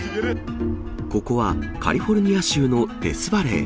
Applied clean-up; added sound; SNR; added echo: none; none; none; none.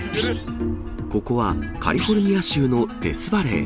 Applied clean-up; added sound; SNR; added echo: none; Thump, thud; 12 dB; none.